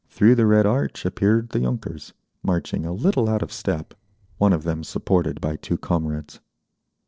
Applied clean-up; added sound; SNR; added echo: neural separator model SepFormer DNS4.